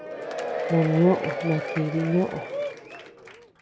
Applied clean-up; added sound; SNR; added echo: none; Applause / Crowd / Cheering; 6 dB; none.